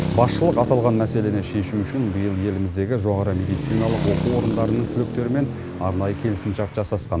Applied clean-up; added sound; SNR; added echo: none; Traffic noise, roadway noise; 5 dB; none.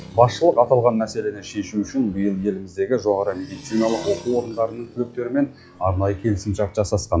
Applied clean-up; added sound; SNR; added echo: classical method log-MMSE.